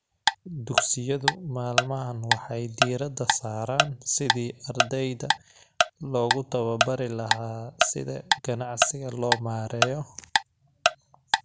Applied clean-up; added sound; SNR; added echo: none; Tick-tock; -2 dB; none.